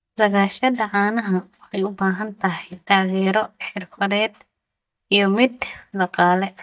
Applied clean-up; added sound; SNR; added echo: neural mask model DeepFilterNet 3.